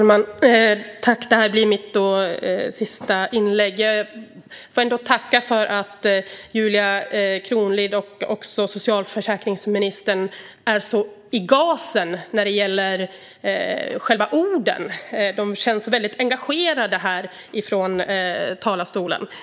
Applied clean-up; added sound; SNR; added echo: none; none; none; none.